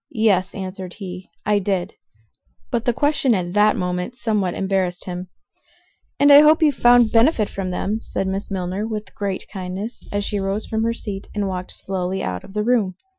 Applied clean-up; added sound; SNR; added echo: classical method Wiener filter.